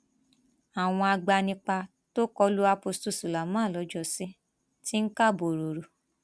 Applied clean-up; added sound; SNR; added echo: none; none; none; none.